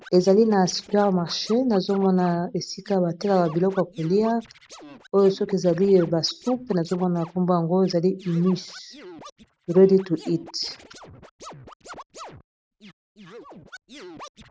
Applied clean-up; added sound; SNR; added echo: neural mask model RNNoise.